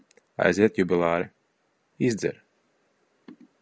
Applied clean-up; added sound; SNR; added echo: none; none; none; none.